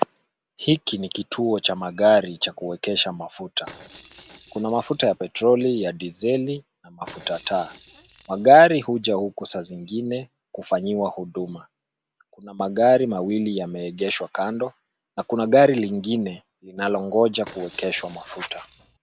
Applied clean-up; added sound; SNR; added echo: none; Rattle / Rattle (instrument); 16 dB; none.